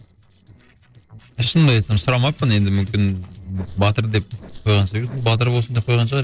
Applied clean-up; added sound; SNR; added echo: neural separator model SepFormer DNS4.